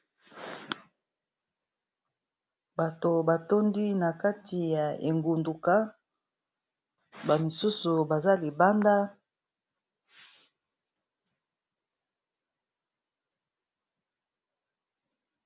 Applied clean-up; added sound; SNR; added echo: none; none; none; none.